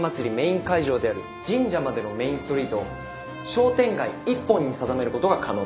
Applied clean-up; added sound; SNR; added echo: none; none; none; none.